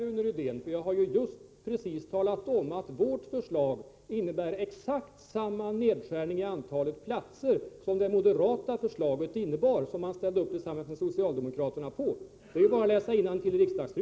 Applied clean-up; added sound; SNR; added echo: none; none; none; none.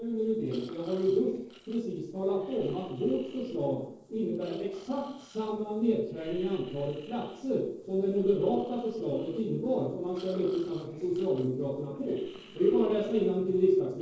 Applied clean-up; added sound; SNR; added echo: neural separator model SepFormer DNS4.